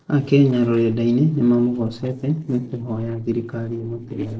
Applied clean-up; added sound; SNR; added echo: neural separator model SepFormer DNS4.